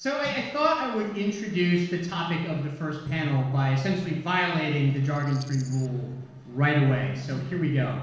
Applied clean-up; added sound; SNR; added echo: neural separator model SepFormer DNS4.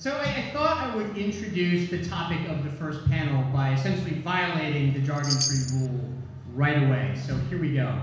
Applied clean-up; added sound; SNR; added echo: none; Chime; 6 dB; reverberation time 1.1 s.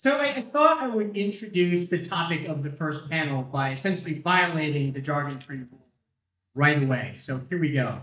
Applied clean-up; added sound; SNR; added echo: neural mask model DeepFilterNet 3.